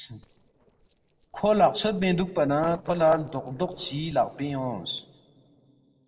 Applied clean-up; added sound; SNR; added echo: neural separator model SepFormer DNS4.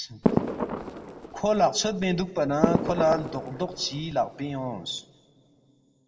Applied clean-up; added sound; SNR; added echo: none; Fireworks; 2 dB; reverberation time 0.5 s.